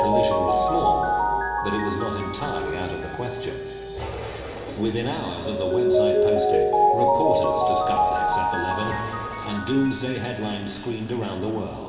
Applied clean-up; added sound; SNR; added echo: none; Mallet percussion; -4 dB; reverberation time 2.3 s.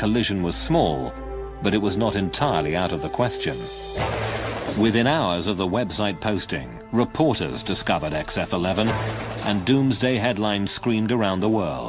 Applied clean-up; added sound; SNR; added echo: none; none; none; none.